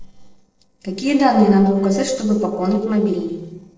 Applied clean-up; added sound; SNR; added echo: neural separator model SepFormer DNS4.